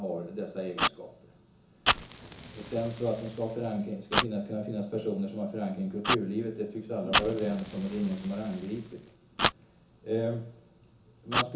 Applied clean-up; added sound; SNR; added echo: none; Fire; 0 dB; reverberation time 0.7 s.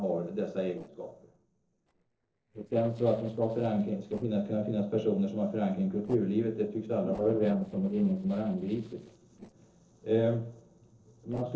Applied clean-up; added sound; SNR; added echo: neural separator model SepFormer DNS4.